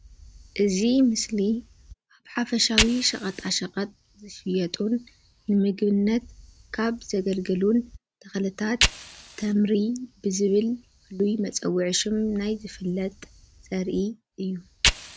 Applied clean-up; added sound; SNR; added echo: none; Fire; 8 dB; none.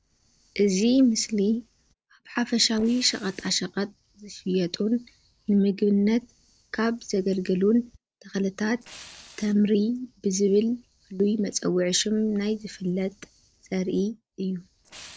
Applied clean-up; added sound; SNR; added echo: neural separator model SepFormer DNS4.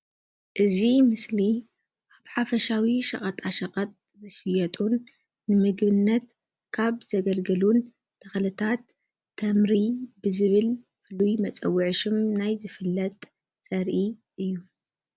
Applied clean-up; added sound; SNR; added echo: none; none; none; none.